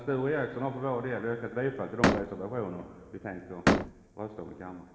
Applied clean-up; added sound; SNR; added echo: none; Slam; -4 dB; reverberation time 2.4 s.